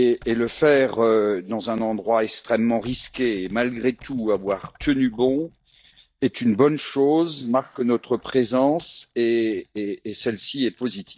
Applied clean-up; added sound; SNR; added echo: neural mask model DeepFilterNet 3.